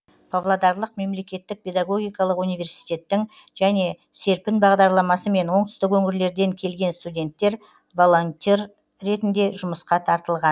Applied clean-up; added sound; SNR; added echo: none; none; none; none.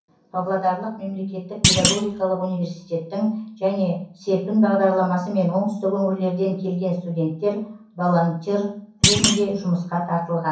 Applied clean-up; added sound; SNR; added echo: none; Thump, thud; 0 dB; reverberation time 0.6 s.